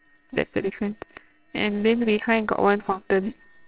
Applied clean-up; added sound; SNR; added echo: neural separator model SepFormer WHAMR!.